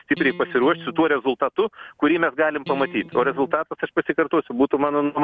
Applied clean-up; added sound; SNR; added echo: none; Electric guitar; 16 dB; none.